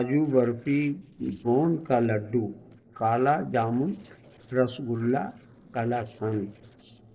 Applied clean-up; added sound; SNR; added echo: neural separator model SepFormer DNS4.